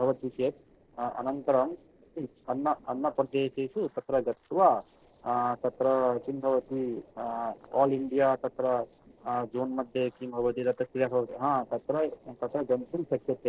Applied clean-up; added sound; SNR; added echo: neural separator model SepFormer DNS4.